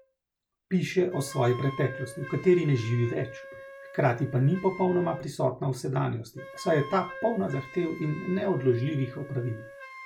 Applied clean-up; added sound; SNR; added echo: none; Wind instrument, woodwind instrument; 16 dB; none.